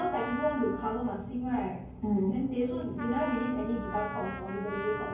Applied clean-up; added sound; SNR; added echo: none; Trumpet; 10 dB; reverberation time 0.9 s.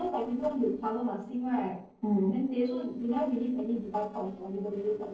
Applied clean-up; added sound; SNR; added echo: neural separator model SepFormer DNS4.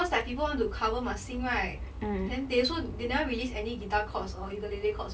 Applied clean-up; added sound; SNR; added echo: none; none; none; none.